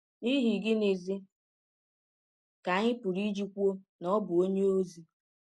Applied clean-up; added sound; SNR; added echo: none; none; none; none.